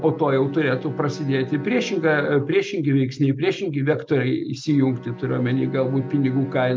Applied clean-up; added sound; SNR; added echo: none; Bowed string instrument; 16 dB; none.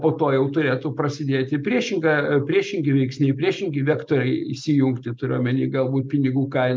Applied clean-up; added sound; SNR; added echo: none; none; none; none.